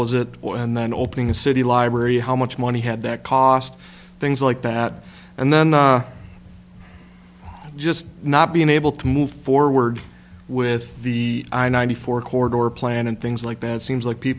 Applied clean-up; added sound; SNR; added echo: none; none; none; none.